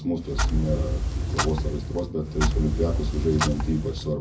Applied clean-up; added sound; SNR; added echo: none; Clock; -1 dB; reverberation time 0.4 s.